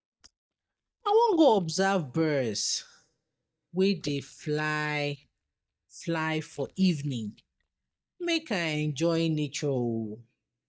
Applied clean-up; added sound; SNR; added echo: neural mask model DeepFilterNet 3.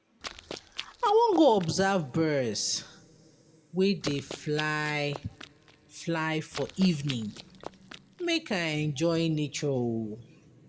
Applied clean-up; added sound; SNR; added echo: none; Run; 16 dB; reverberation time 1.5 s.